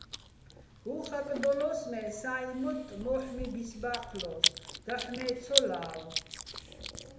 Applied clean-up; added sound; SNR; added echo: none; Chewing, mastication; 2 dB; reverberation time 0.8 s.